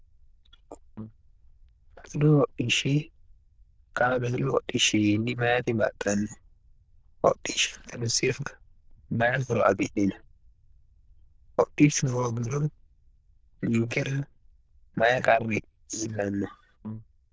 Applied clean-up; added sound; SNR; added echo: neural diffusion model UNIVERSE++.